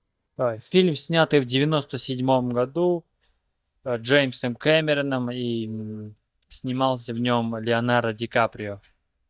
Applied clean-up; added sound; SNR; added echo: neural mask model DeepFilterNet 3.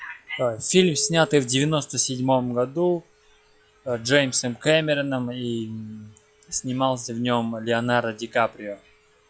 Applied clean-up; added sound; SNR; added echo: classical method log-MMSE.